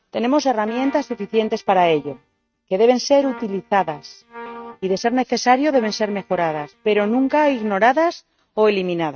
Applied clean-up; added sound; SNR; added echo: neural mask model RNNoise.